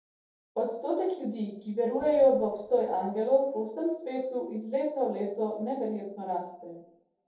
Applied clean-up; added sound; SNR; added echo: neural separator model SepFormer DNS4.